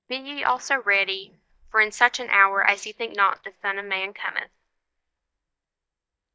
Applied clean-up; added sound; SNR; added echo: neural mask model DeepFilterNet 3.